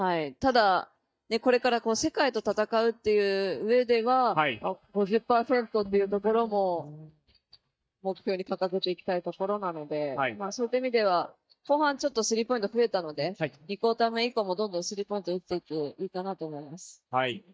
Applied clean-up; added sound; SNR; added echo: neural mask model DeepFilterNet 3.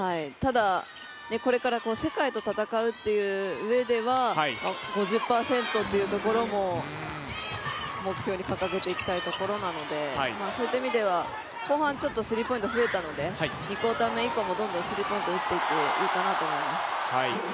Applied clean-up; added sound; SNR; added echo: none; none; none; none.